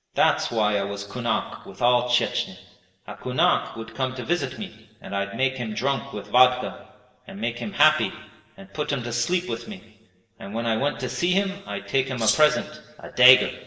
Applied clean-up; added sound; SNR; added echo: none; Rattle (instrument); 2 dB; reverberation time 1.1 s.